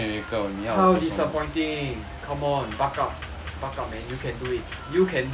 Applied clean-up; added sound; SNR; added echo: none; Applause; 19 dB; none.